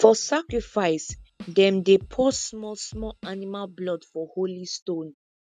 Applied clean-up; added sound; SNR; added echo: neural mask model RNNoise.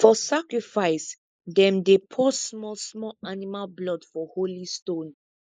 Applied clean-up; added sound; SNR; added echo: neural mask model Resemble Enhance denoiser.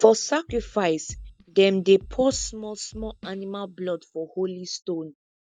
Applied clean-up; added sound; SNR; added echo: neural mask model DeepFilterNet 3.